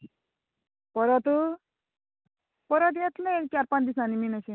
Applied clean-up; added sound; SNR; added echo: none; none; none; none.